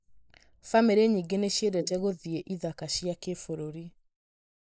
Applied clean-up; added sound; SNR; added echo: neural mask model Resemble Enhance denoiser.